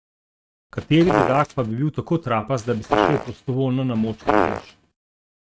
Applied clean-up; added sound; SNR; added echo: neural mask model RNNoise.